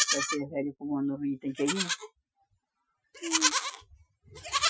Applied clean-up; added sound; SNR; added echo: classical method Wiener filter.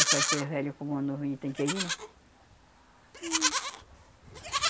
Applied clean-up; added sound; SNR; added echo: none; Livestock, farm animals, working animals; -3 dB; none.